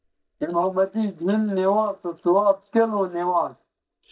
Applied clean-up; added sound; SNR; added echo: neural mask model DeepFilterNet 3.